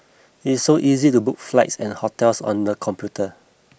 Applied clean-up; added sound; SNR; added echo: none; none; none; none.